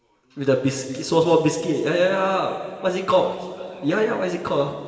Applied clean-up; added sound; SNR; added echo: none; none; none; reverberation time 2.6 s.